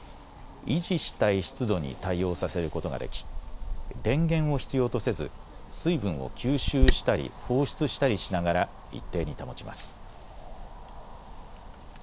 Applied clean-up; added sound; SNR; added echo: none; Wind; 4 dB; none.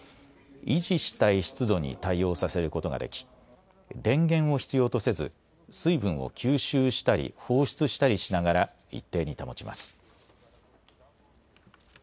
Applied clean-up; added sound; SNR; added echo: none; none; none; none.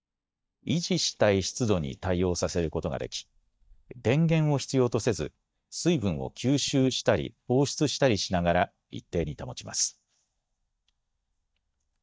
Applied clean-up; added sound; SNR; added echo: neural mask model DeepFilterNet 3.